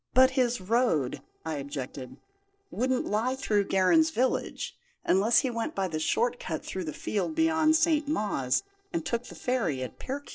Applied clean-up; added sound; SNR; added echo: neural separator model SepFormer DNS4.